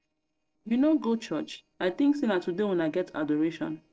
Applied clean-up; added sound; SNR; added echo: neural separator model SepFormer DNS4.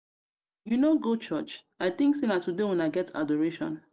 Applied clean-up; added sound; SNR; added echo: none; none; none; none.